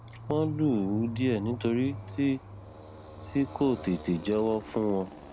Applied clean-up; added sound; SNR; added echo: none; Motorcycle; 12 dB; none.